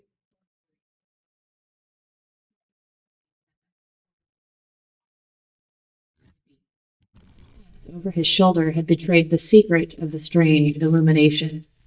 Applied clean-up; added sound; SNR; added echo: neural mask model DeepFilterNet 3.